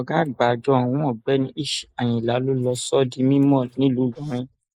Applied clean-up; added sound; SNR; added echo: neural mask model Resemble Enhance denoiser.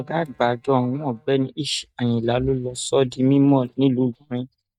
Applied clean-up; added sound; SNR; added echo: neural mask model DeepFilterNet 3.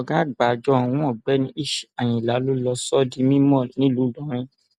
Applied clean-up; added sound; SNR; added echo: none; none; none; none.